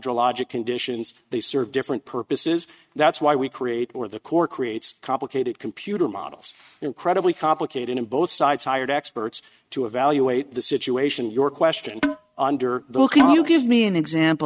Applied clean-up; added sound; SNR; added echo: neural mask model RNNoise.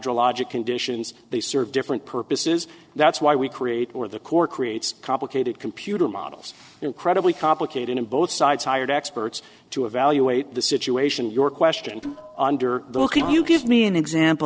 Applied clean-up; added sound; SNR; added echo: neural separator model SepFormer DNS4.